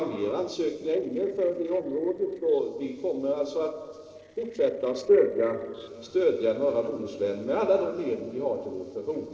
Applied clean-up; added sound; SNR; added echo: neural separator model SepFormer DNS4.